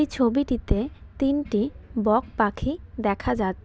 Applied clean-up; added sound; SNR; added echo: none; none; none; none.